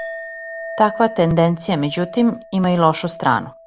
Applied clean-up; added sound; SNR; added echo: none; Chink, clink; 14 dB; none.